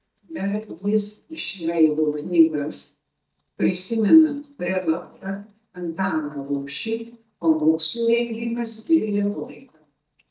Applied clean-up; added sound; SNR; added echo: neural mask model DeepFilterNet 3.